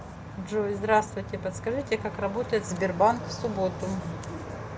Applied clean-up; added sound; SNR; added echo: none; none; none; none.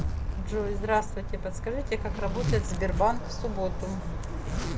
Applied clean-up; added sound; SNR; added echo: none; Zipper (clothing); 0 dB; none.